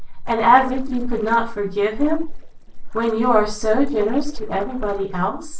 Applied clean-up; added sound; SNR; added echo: neural separator model SepFormer DNS4.